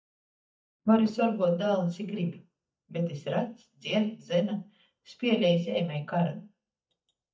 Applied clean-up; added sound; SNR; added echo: neural mask model DeepFilterNet 3.